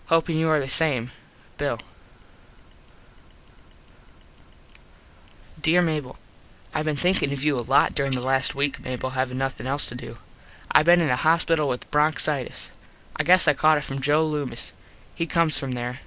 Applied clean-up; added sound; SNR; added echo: neural mask model Resemble Enhance denoiser.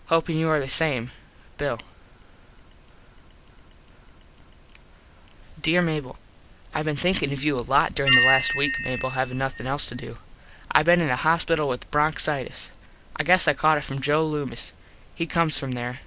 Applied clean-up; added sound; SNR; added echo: none; Bell; -1 dB; none.